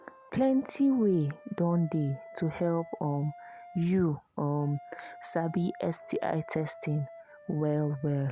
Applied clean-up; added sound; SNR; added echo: none; Wind instrument, woodwind instrument; 19 dB; none.